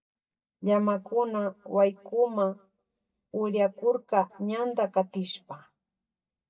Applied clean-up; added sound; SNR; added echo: neural mask model DeepFilterNet 3.